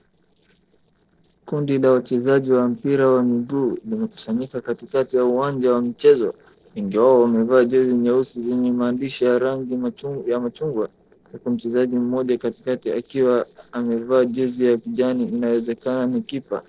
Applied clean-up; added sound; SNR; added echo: neural separator model SepFormer DNS4.